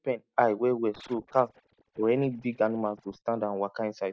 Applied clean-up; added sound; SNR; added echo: neural mask model DeepFilterNet 3.